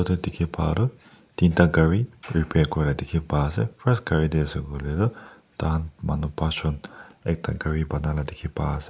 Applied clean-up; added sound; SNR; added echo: none; none; none; none.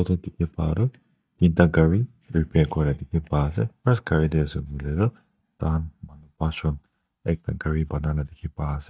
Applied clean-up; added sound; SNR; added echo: neural mask model DeepFilterNet 3.